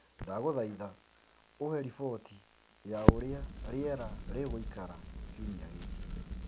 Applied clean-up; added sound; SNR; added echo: none; Crackle; -3 dB; none.